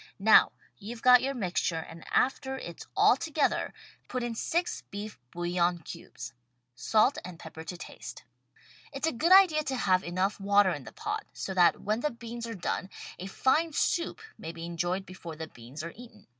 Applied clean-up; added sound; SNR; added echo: none; none; none; none.